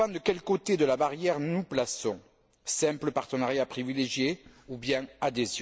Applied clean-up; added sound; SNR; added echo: none; none; none; none.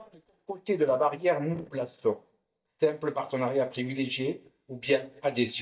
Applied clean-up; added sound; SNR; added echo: neural mask model DeepFilterNet 3.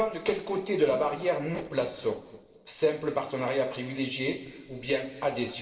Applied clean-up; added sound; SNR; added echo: neural separator model SepFormer DNS4.